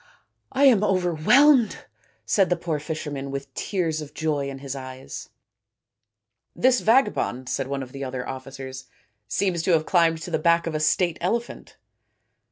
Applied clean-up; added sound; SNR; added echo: none; none; none; none.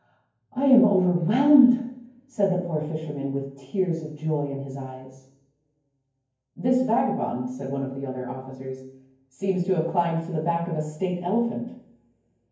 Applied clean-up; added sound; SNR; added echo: none; none; none; reverberation time 0.9 s.